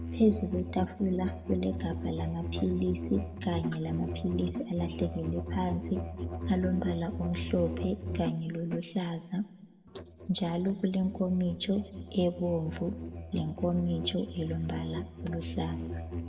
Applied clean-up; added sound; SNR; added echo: none; Musical instrument; 6 dB; reverberation time 1.2 s.